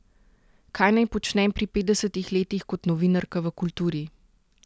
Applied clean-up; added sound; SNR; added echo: none; none; none; none.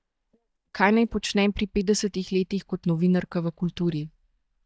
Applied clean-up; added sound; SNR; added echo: neural mask model DeepFilterNet 3.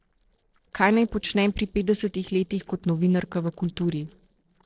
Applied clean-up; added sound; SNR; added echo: neural separator model SepFormer DNS4.